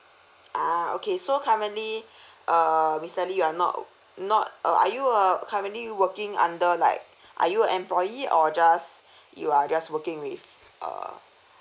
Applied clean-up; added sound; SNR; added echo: none; none; none; none.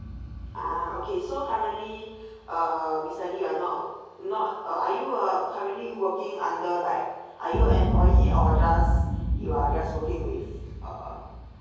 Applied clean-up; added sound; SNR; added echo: none; Boom; -2 dB; reverberation time 1.3 s.